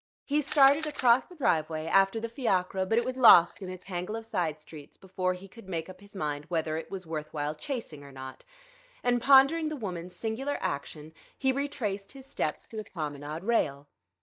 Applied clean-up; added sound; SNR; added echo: neural mask model DeepFilterNet 3.